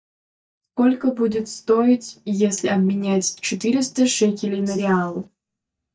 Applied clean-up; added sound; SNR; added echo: neural mask model DeepFilterNet 3.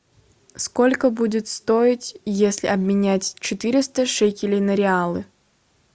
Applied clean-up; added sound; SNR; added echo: none; none; none; none.